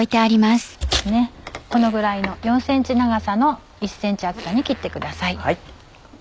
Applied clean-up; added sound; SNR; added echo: none; Bowed string instrument + Fart; 18 dB; none.